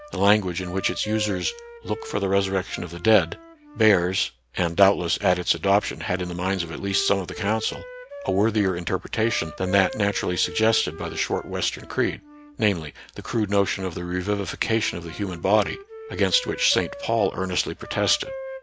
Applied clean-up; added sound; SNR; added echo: none; Wind instrument, woodwind instrument; 16 dB; none.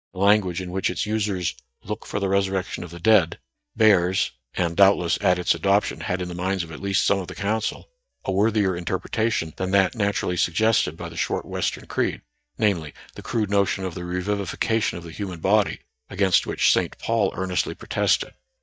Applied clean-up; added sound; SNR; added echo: neural mask model DeepFilterNet 3.